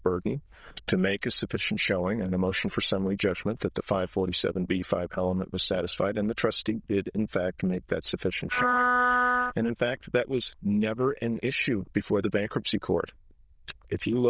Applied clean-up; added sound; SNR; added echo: neural diffusion model UNIVERSE++.